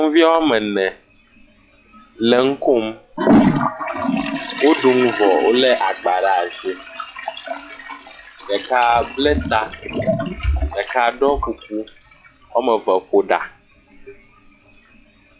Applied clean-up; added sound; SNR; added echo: classical method log-MMSE.